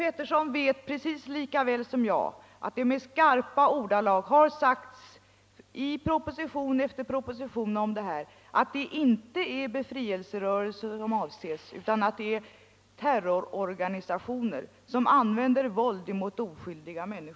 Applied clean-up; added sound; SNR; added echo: none; none; none; none.